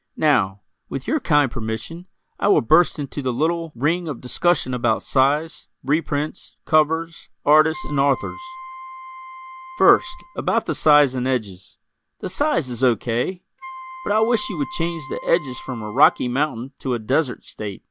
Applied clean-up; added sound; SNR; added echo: none; Wind instrument, woodwind instrument; 15 dB; none.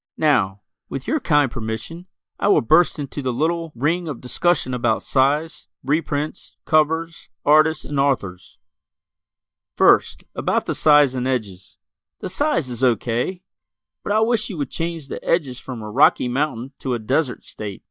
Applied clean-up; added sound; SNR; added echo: neural mask model DeepFilterNet 3.